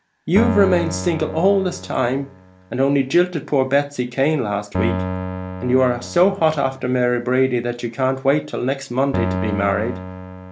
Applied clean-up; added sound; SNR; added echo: none; Keyboard (musical); 9 dB; none.